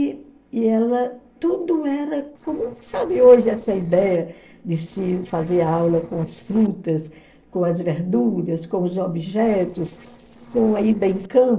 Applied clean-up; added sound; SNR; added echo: neural separator model SepFormer DNS4.